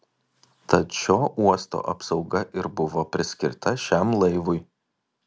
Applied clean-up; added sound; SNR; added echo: none; none; none; none.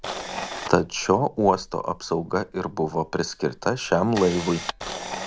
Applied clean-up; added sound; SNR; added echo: none; Camera; 12 dB; none.